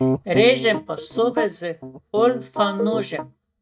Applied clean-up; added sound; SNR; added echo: neural mask model DeepFilterNet 3.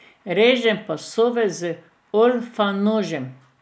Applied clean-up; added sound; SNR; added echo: none; none; none; none.